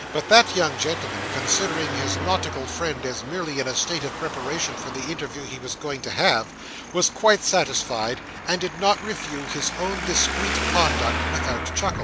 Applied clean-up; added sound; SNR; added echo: none; Traffic noise, roadway noise; 5 dB; none.